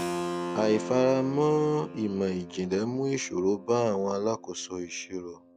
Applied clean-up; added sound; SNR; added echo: none; Keyboard (musical); 10 dB; none.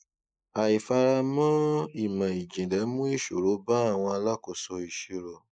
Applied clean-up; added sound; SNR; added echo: neural mask model Resemble Enhance denoiser.